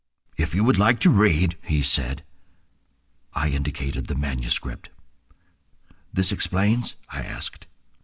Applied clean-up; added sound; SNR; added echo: none; none; none; none.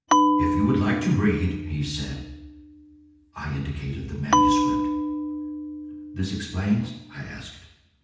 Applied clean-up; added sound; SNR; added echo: none; Bell; -3 dB; reverberation time 0.8 s.